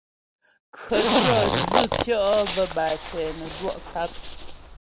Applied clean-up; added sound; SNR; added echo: none; Zipper (clothing); -1 dB; none.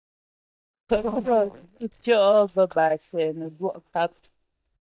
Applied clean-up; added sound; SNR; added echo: neural mask model DeepFilterNet 3.